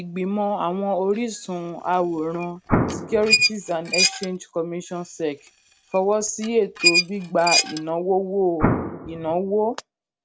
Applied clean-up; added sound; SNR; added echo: none; Explosion + Squeak; 1 dB; none.